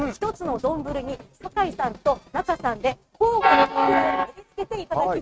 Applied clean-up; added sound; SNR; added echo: neural mask model RNNoise.